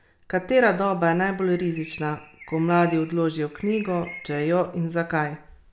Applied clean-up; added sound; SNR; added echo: none; Bird; 20 dB; none.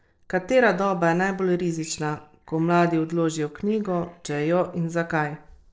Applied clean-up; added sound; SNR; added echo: neural separator model SepFormer DNS4.